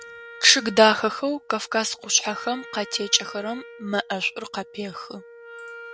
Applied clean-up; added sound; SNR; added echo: none; Wind instrument, woodwind instrument; 18 dB; none.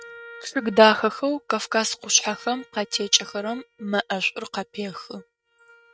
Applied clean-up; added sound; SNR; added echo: neural mask model RNNoise.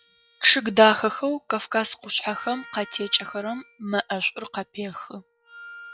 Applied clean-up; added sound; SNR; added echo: classical method log-MMSE.